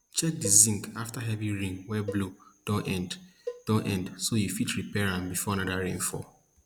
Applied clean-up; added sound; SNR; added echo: none; Cowbell; 15 dB; none.